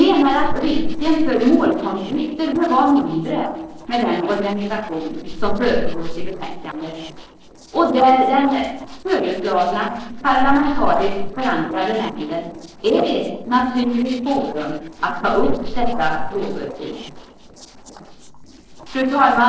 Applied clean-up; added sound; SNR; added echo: neural separator model SepFormer DNS4.